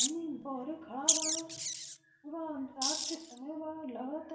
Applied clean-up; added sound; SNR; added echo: none; Wild animals; -3 dB; reverberation time 0.9 s.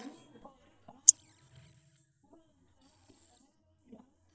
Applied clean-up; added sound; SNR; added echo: neural mask model DeepFilterNet 3.